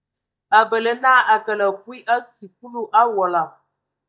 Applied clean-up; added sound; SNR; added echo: neural mask model DeepFilterNet 3.